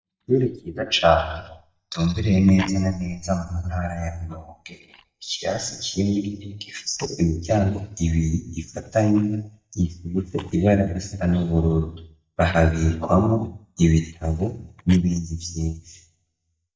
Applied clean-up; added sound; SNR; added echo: neural mask model DeepFilterNet 3.